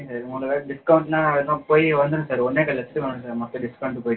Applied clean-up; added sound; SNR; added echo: none; none; none; reverberation time 0.2 s.